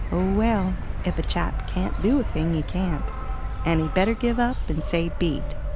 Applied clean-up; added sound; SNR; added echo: none; Insect; 2 dB; none.